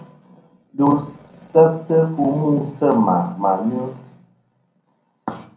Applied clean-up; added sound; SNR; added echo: none; none; none; reverberation time 0.6 s.